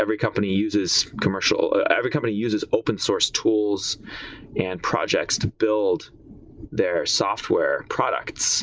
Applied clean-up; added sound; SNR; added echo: none; none; none; none.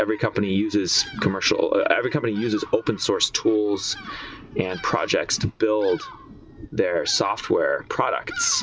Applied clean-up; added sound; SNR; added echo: none; Bird vocalization, bird call, bird song; 18 dB; none.